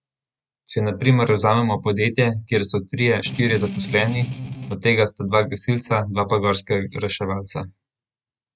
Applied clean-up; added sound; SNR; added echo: neural mask model RNNoise.